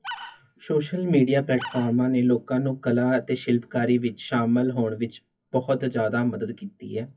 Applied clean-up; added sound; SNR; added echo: classical method WPE with log-MMSE.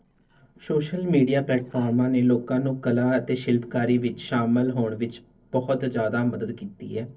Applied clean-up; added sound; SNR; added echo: neural separator model SepFormer DNS4.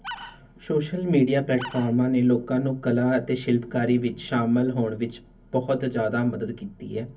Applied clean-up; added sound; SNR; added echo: none; Animal; 15 dB; reverberation time 0.3 s.